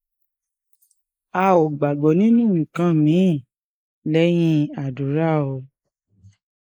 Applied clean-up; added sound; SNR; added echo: neural mask model Resemble Enhance denoiser.